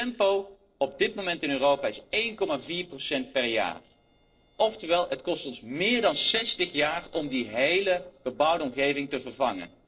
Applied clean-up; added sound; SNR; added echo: neural separator model SepFormer DNS4.